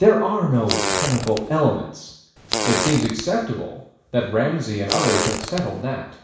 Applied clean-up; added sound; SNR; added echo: none; Fart; 3 dB; reverberation time 0.7 s.